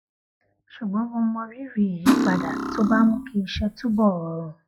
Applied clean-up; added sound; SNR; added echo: classical method log-MMSE.